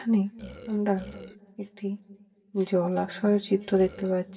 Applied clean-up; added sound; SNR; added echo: none; Burping, eructation; 17 dB; reverberation time 2.7 s.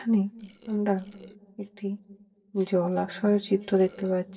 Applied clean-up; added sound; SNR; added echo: neural separator model SepFormer DNS4.